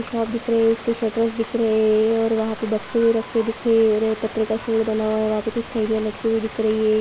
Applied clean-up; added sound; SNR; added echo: none; Rain; 16 dB; none.